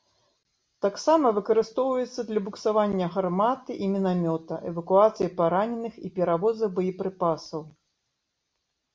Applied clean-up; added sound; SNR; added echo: none; none; none; none.